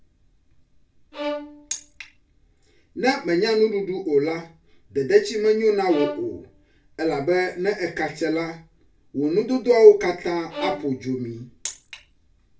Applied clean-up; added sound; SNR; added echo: none; Bowed string instrument; 12 dB; reverberation time 0.3 s.